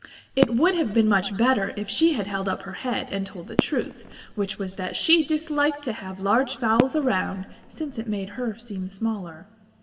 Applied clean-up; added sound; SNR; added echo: none; Fireworks; 8 dB; reverberation time 1.6 s.